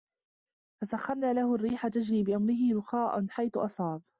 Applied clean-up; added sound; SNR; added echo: none; none; none; none.